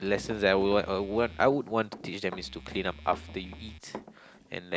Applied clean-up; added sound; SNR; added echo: none; Musical instrument + Run; 16 dB; none.